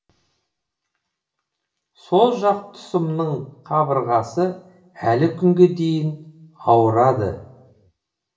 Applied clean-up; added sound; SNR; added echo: none; none; none; reverberation time 0.6 s.